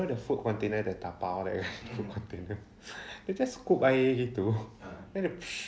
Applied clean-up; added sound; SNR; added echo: none; none; none; none.